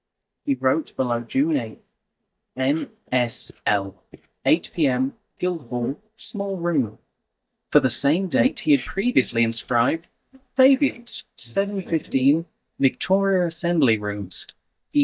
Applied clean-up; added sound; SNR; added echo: neural mask model DeepFilterNet 3.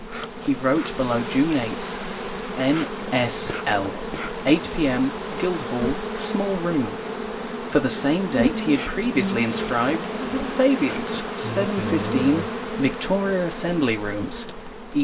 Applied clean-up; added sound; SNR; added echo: none; Insect; 5 dB; reverberation time 0.1 s.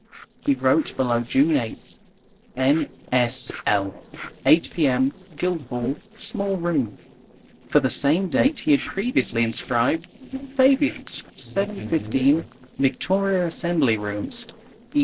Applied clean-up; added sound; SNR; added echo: neural separator model SepFormer DNS4.